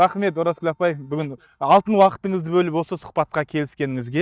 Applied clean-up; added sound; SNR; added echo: neural mask model DeepFilterNet 3.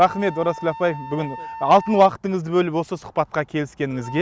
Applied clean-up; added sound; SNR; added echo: none; Wind instrument, woodwind instrument; 16 dB; none.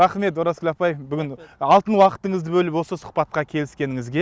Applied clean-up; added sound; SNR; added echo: none; none; none; none.